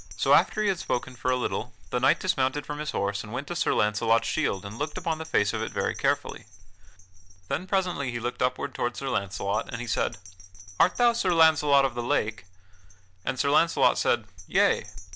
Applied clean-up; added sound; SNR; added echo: none; Bell; 16 dB; none.